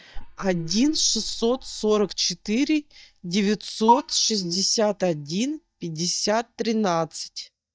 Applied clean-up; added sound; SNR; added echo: neural mask model DeepFilterNet 3.